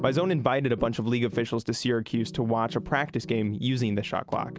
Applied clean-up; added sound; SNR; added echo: none; none; none; none.